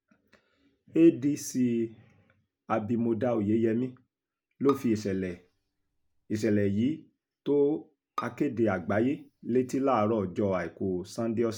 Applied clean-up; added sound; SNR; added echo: none; Bowed string instrument; 17 dB; none.